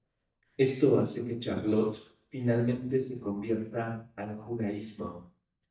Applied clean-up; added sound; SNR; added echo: neural mask model DeepFilterNet 3.